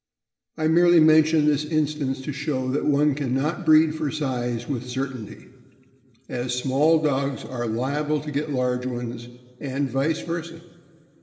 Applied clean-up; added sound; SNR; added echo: none; none; none; reverberation time 2.9 s.